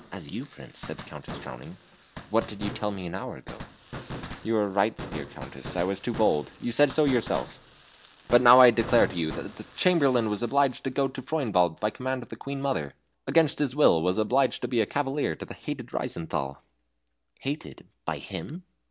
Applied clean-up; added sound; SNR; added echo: none; Fireworks; 16 dB; none.